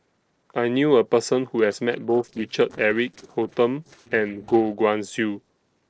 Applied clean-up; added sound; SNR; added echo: neural separator model SepFormer DNS4.